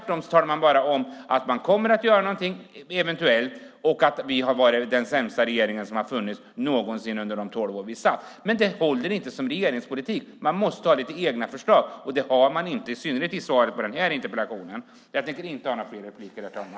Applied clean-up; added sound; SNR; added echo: none; none; none; none.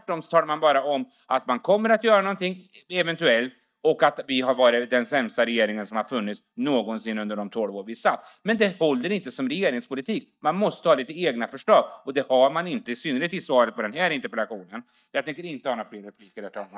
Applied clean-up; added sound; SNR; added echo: neural mask model DeepFilterNet 3.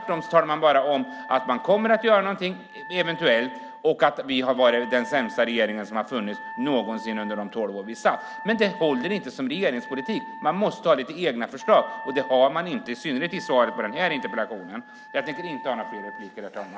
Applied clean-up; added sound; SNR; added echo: none; Wind instrument, woodwind instrument; 15 dB; none.